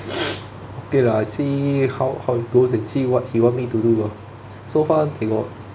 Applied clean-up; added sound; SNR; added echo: none; none; none; none.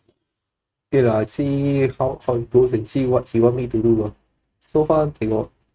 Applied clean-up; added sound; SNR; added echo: neural mask model RNNoise.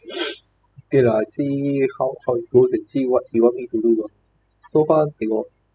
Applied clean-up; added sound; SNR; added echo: classical method spectral subtraction.